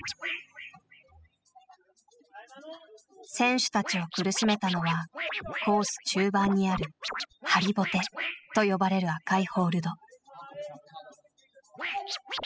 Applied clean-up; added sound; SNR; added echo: classical method spectral subtraction.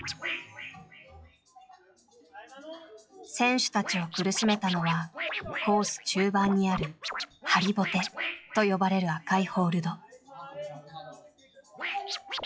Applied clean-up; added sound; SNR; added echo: classical method log-MMSE.